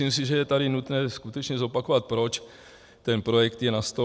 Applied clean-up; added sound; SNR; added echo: none; none; none; none.